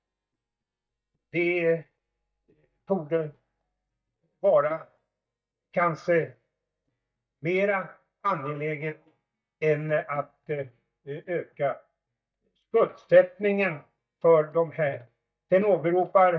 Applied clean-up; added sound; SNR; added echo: neural mask model DeepFilterNet 3.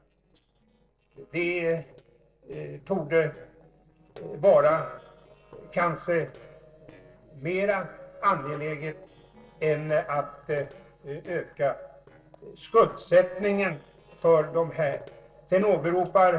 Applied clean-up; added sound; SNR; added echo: neural separator model SepFormer DNS4.